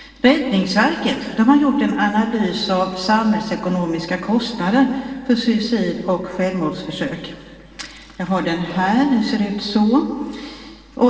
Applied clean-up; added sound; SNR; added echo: none; none; none; reverberation time 2.0 s.